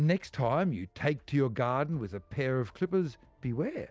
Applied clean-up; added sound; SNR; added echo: none; none; none; none.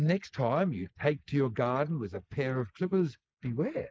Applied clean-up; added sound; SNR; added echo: neural mask model Resemble Enhance denoiser.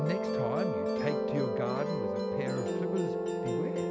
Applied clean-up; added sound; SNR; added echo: none; Musical instrument; -5 dB; none.